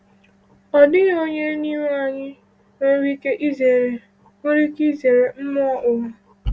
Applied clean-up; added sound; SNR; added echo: none; none; none; none.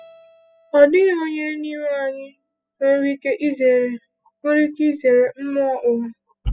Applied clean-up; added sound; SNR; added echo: classical method spectral subtraction.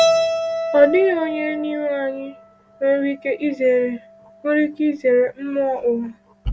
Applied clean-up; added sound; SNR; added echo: none; Keyboard (musical); 6 dB; none.